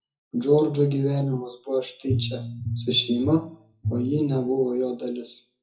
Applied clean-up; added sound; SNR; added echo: classical method WPE with log-MMSE.